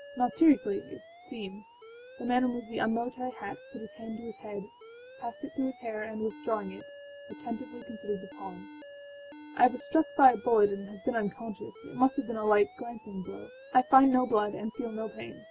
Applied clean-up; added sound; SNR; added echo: none; Alarm; 19 dB; none.